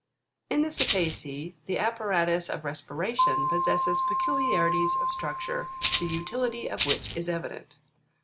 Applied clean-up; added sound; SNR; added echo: none; Keyboard (musical) + Rattle (instrument); -2 dB; none.